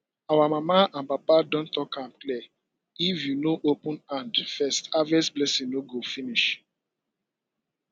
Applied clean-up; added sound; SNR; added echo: none; none; none; none.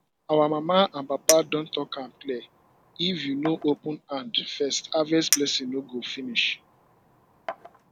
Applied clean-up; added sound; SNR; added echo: none; Chink, clink; 9 dB; none.